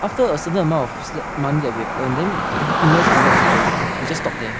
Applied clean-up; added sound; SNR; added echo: none; Cricket; -2 dB; none.